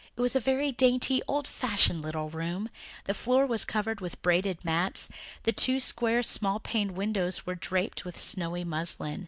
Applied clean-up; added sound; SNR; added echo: none; none; none; none.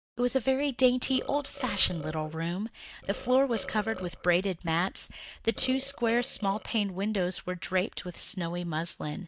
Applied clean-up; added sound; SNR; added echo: neural mask model DeepFilterNet 3.